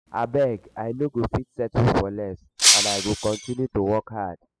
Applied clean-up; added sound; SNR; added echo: classical method spectral subtraction.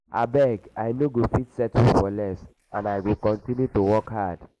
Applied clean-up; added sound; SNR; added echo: neural mask model Resemble Enhance denoiser.